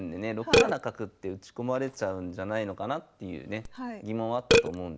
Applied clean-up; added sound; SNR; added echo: none; Burping, eructation; -2 dB; none.